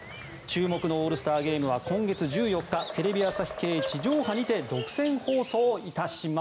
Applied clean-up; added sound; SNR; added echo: none; Bird vocalization, bird call, bird song + Wind instrument, woodwind instrument; 12 dB; none.